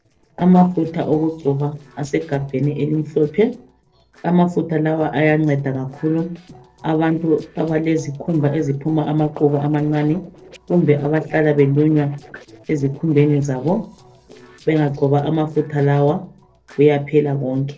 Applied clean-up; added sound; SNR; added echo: neural separator model SepFormer DNS4.